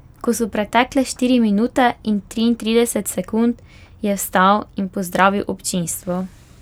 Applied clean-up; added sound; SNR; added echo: none; none; none; none.